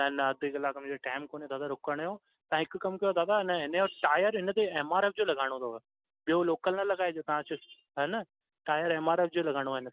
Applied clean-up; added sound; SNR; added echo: none; none; none; none.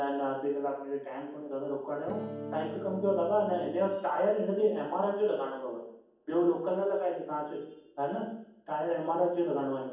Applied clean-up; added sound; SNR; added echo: none; Electric guitar / Strum; 9 dB; reverberation time 1.2 s.